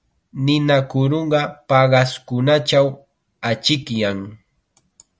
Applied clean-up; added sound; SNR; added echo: none; none; none; none.